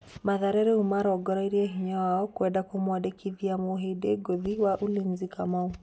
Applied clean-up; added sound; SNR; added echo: none; none; none; none.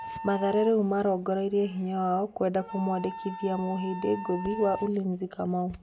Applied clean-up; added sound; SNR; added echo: none; Wind instrument, woodwind instrument; 13 dB; none.